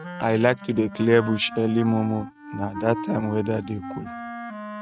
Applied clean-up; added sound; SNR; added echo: neural mask model RNNoise.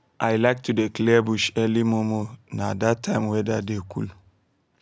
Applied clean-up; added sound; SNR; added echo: none; none; none; none.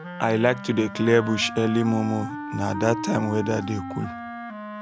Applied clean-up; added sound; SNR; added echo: none; Wind instrument, woodwind instrument; 9 dB; none.